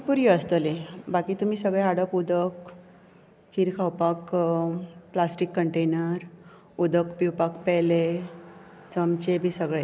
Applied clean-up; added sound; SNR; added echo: none; none; none; none.